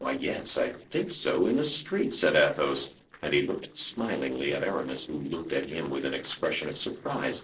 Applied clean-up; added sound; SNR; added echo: neural separator model SepFormer DNS4.